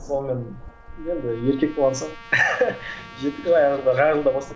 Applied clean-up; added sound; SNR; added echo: none; Trumpet + Thunder; 17 dB; none.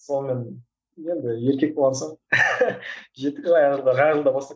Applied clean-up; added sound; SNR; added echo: none; none; none; none.